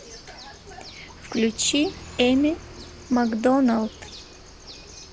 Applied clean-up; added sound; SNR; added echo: none; Motorcycle + Bird; 17 dB; none.